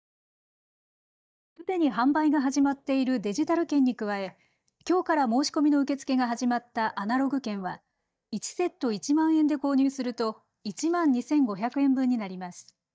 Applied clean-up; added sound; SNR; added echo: neural mask model DeepFilterNet 3.